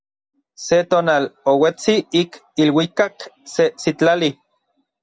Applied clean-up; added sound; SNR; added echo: none; none; none; none.